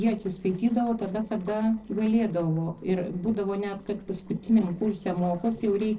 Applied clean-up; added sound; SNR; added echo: neural separator model SepFormer DNS4.